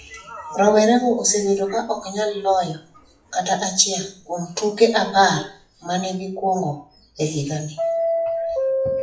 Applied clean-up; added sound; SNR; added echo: classical method WPE with log-MMSE.